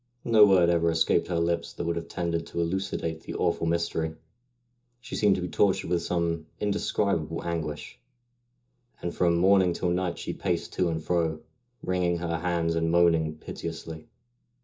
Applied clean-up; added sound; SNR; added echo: none; none; none; reverberation time 0.2 s.